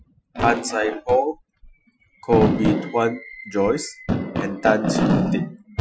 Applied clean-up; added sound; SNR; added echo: classical method Wiener filter.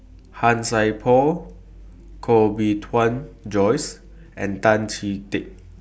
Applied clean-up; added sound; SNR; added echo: none; none; none; none.